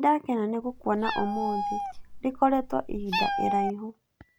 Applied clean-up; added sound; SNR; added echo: none; Meow; 3 dB; none.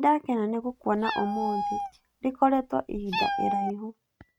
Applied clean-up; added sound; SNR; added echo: neural mask model RNNoise.